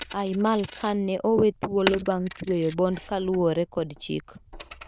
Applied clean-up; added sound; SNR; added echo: neural diffusion model UNIVERSE++.